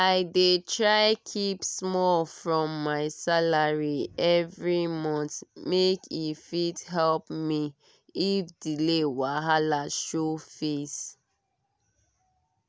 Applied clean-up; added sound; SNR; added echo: none; none; none; none.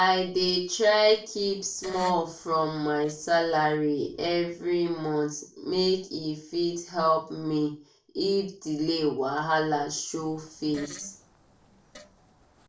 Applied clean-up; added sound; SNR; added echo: neural separator model SepFormer DNS4.